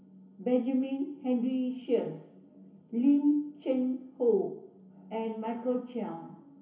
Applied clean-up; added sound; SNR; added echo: none; none; none; reverberation time 0.3 s.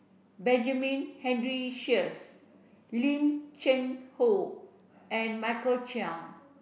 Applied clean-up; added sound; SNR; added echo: none; none; none; none.